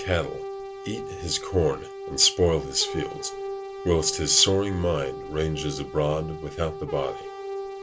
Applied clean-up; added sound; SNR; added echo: none; Brass instrument; 9 dB; none.